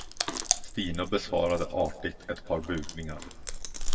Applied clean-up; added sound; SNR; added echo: none; Chewing, mastication; 0 dB; reverberation time 1.2 s.